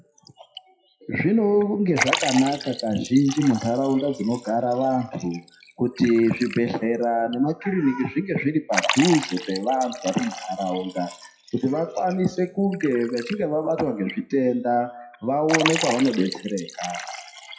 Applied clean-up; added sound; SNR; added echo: classical method WPE with log-MMSE.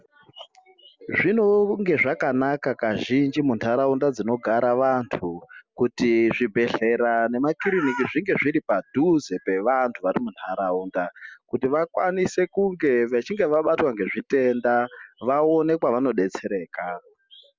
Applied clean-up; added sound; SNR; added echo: none; none; none; none.